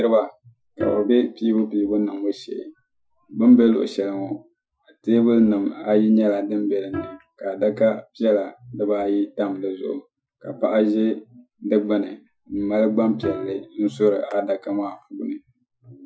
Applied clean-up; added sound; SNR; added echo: classical method Wiener filter.